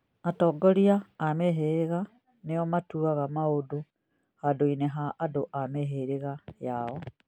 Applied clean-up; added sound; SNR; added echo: none; none; none; none.